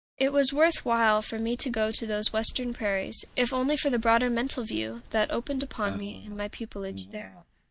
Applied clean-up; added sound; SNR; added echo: neural mask model DeepFilterNet 3.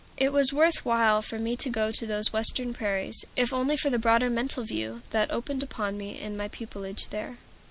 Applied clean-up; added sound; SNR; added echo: none; none; none; none.